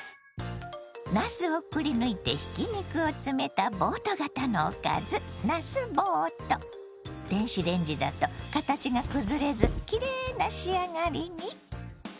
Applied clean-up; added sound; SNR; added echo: none; Writing; 3 dB; none.